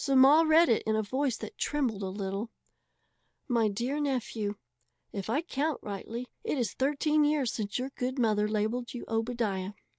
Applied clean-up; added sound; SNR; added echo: none; none; none; none.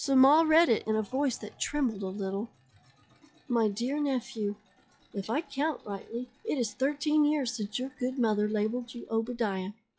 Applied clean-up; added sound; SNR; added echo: classical method log-MMSE.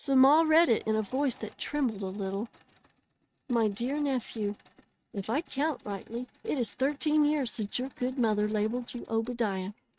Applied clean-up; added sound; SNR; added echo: neural mask model RNNoise.